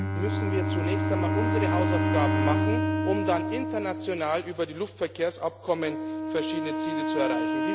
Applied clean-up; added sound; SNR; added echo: none; Wind instrument, woodwind instrument + Bowed string instrument; -3 dB; none.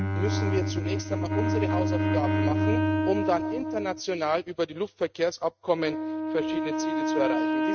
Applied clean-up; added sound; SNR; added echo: neural mask model RNNoise.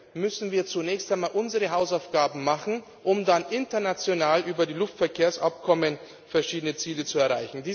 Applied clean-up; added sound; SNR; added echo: none; none; none; none.